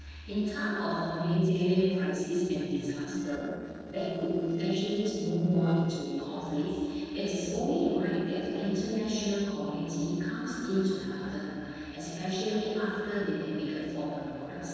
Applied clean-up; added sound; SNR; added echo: neural separator model SepFormer DNS4.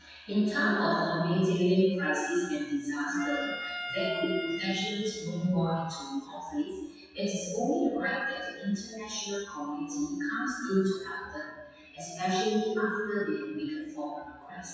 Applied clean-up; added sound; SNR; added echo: classical method WPE with log-MMSE.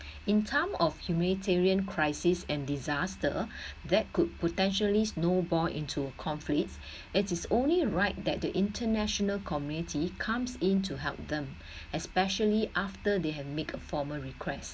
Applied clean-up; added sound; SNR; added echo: none; none; none; none.